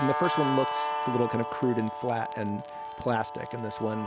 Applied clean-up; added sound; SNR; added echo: none; Guitar; 3 dB; none.